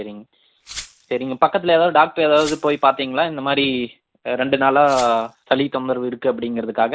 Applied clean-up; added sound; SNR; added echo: none; Glass; 19 dB; none.